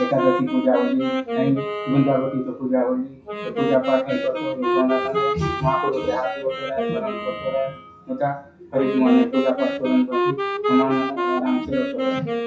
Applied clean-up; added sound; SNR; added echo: classical method WPE with log-MMSE.